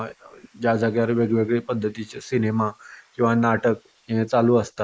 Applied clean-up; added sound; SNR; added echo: neural mask model Resemble Enhance denoiser.